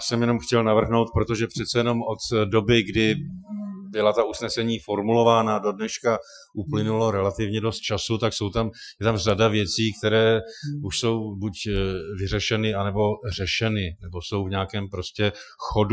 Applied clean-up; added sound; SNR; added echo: classical method Wiener filter.